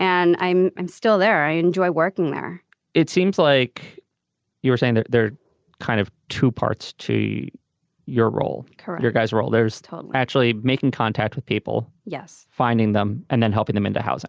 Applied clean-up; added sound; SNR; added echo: none; none; none; none.